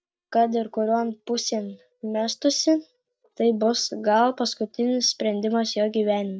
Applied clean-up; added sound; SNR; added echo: neural mask model DeepFilterNet 3.